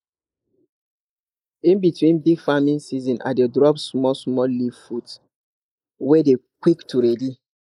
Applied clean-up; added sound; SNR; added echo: neural mask model Resemble Enhance denoiser.